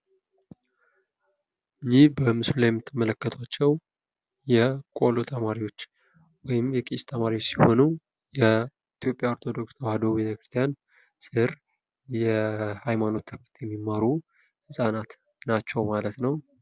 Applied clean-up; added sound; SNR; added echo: none; none; none; none.